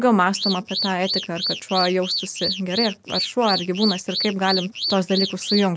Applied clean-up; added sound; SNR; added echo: none; Alarm / Car; 5 dB; none.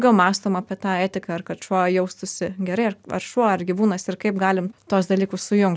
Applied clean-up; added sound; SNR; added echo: none; none; none; none.